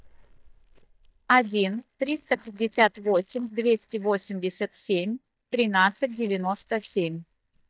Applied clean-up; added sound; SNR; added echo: neural mask model DeepFilterNet 3.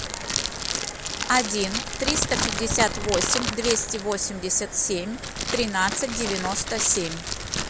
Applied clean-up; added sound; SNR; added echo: none; Crackle; 4 dB; none.